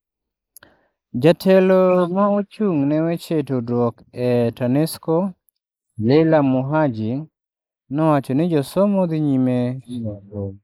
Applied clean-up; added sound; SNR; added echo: neural mask model Resemble Enhance denoiser.